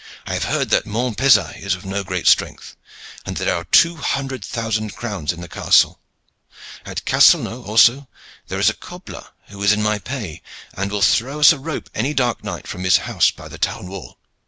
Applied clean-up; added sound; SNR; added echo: none; none; none; none.